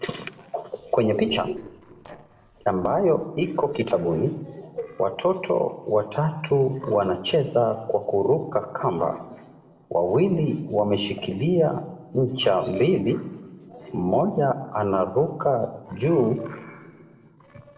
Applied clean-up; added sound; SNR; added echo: neural separator model SepFormer DNS4.